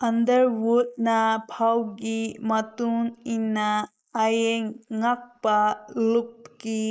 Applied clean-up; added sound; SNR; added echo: neural mask model Resemble Enhance denoiser.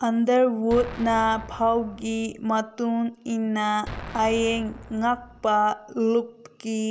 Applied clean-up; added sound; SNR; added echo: none; Explosion; 16 dB; none.